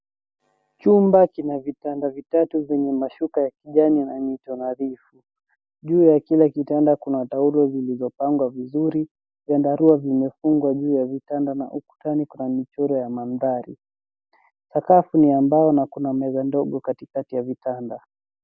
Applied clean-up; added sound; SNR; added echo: none; none; none; none.